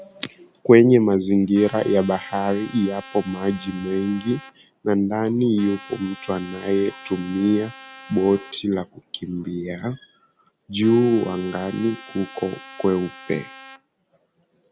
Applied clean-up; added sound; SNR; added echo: none; Trumpet; 19 dB; none.